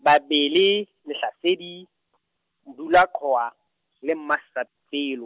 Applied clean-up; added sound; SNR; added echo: none; none; none; none.